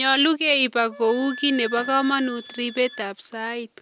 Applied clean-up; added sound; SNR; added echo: none; Wind instrument, woodwind instrument; 17 dB; none.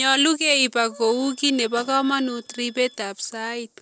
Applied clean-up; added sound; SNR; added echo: neural separator model SepFormer DNS4.